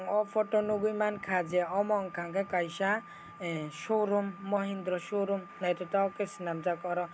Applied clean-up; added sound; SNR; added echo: none; Wind instrument, woodwind instrument; 19 dB; none.